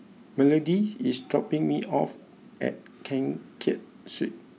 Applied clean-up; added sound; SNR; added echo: none; none; none; none.